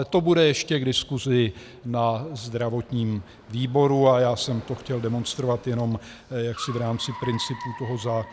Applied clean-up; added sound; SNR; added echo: none; Car; 19 dB; none.